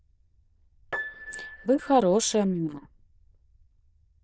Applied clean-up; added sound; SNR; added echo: neural diffusion model UNIVERSE++.